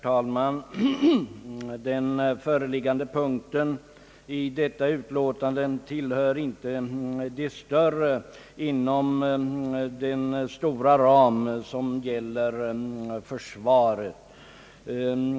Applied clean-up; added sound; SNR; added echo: none; none; none; none.